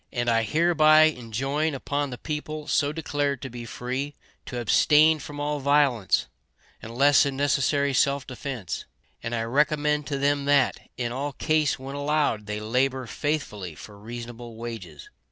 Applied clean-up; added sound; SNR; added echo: none; none; none; none.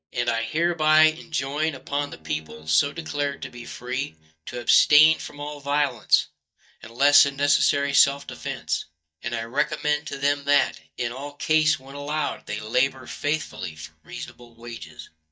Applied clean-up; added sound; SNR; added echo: neural mask model DeepFilterNet 3.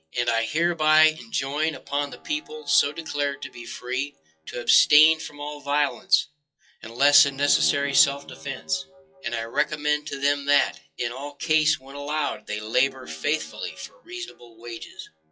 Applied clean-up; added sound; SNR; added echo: classical method WPE with log-MMSE.